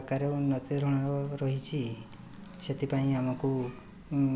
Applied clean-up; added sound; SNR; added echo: none; none; none; none.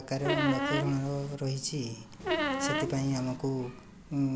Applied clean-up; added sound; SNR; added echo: none; Squeak; 0 dB; none.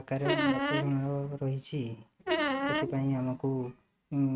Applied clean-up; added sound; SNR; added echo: neural mask model RNNoise.